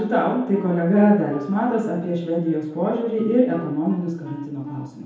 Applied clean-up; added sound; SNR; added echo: none; Wind instrument, woodwind instrument; 18 dB; reverberation time 1.9 s.